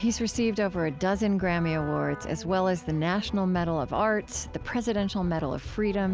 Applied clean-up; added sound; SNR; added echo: none; Wind instrument, woodwind instrument; 18 dB; none.